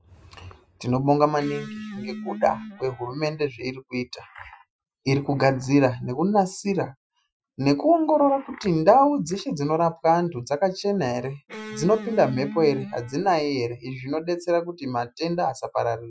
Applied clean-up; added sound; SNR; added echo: classical method Wiener filter.